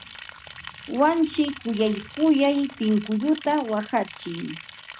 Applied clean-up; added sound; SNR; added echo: none; Liquid; 17 dB; none.